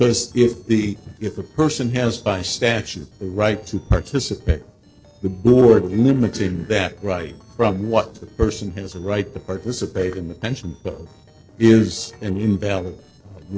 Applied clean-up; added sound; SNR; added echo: neural separator model SepFormer DNS4.